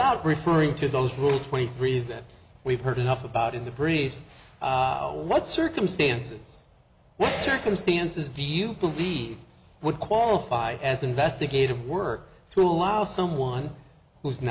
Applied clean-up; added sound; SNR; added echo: none; none; none; none.